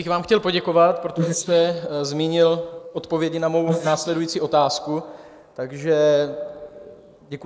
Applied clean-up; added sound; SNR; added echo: neural mask model Resemble Enhance denoiser.